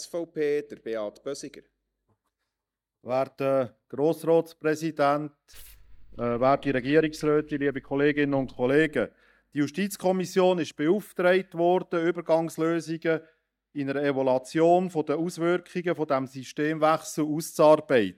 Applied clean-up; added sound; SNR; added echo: neural mask model DeepFilterNet 3.